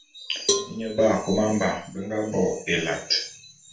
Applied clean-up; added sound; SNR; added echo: none; Cowbell; 7 dB; reverberation time 0.4 s.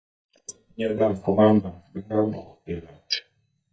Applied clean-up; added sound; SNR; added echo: neural mask model DeepFilterNet 3.